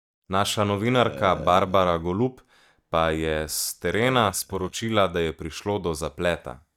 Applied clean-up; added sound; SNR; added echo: neural mask model DeepFilterNet 3.